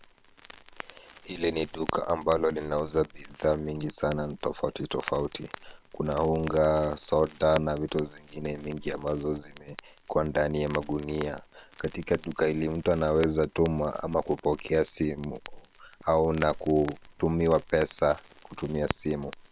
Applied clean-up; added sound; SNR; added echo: neural separator model SepFormer WHAM!.